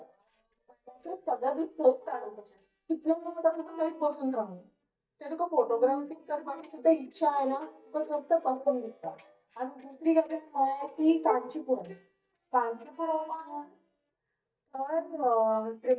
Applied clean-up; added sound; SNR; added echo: neural mask model DeepFilterNet 3.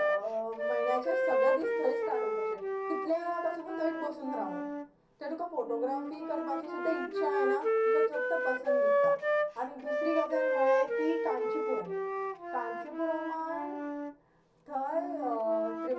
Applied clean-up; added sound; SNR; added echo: none; Wind instrument, woodwind instrument; -4 dB; reverberation time 0.3 s.